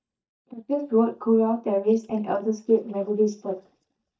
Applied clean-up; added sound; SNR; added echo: neural mask model DeepFilterNet 3.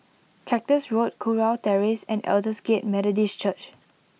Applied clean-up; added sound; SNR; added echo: none; none; none; none.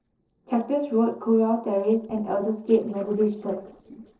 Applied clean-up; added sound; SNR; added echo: neural separator model SepFormer DNS4.